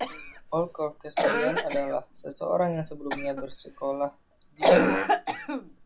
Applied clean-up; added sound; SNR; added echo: none; Cough; -3 dB; none.